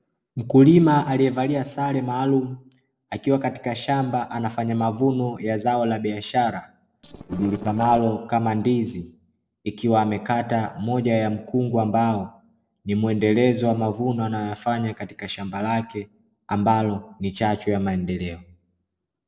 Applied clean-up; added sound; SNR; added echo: neural separator model SepFormer DNS4.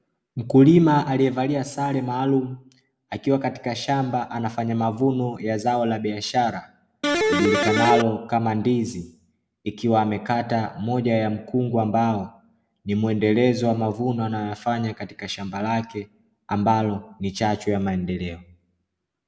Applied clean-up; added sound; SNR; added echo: none; Electric guitar; -3 dB; none.